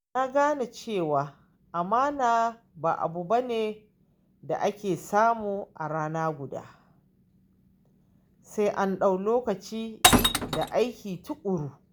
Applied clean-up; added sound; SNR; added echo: none; Glass; -5 dB; none.